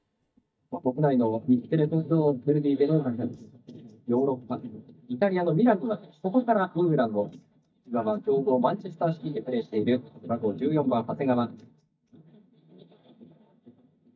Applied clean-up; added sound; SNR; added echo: neural mask model DeepFilterNet 3.